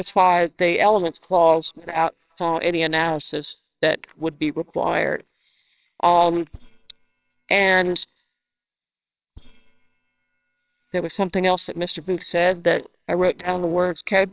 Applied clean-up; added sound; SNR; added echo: neural separator model SepFormer WHAMR!.